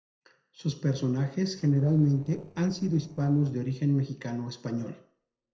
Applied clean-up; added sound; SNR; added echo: neural separator model SepFormer DNS4.